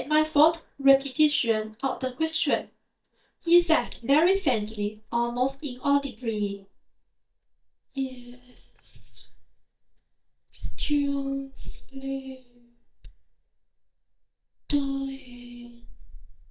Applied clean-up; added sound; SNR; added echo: neural mask model DeepFilterNet 3.